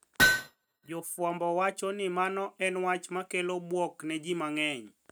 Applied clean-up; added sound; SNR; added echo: neural mask model RNNoise.